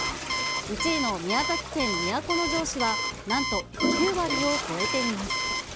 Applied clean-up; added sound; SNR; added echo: none; Toilet flush + Alarm; 0 dB; none.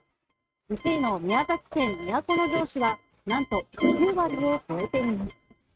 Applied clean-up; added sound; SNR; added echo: neural mask model RNNoise.